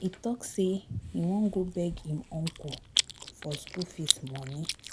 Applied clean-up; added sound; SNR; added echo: none; Chewing, mastication; 4 dB; none.